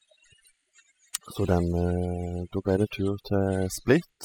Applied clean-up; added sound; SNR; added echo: classical method spectral subtraction.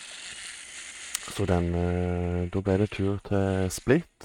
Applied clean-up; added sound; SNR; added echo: neural mask model RNNoise.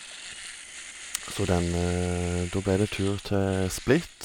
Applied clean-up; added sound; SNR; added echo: none; Domestic sounds, home sounds; 14 dB; none.